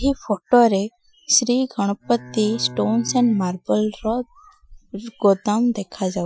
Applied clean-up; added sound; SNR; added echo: classical method Wiener filter.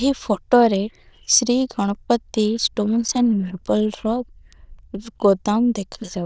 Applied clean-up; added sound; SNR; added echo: neural diffusion model UNIVERSE++.